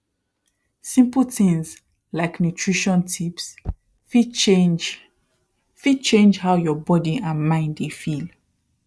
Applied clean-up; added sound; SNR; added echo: neural mask model DeepFilterNet 3.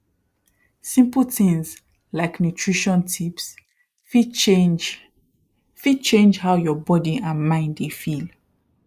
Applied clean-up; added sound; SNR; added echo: neural mask model Resemble Enhance denoiser.